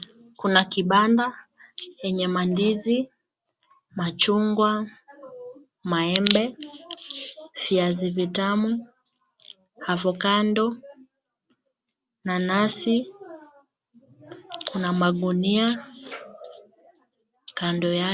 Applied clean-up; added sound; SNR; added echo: none; none; none; none.